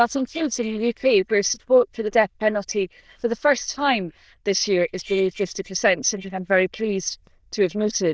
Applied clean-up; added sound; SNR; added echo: neural diffusion model UNIVERSE++.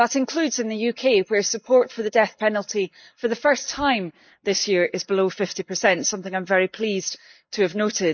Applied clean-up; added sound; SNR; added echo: neural mask model Resemble Enhance denoiser.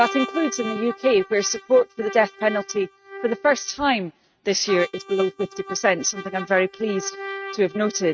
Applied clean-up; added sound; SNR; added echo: neural mask model RNNoise.